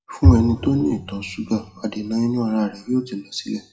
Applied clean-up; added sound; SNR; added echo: classical method WPE with log-MMSE.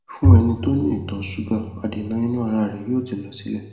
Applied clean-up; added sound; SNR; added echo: none; Bowed string instrument; -2 dB; reverberation time 0.8 s.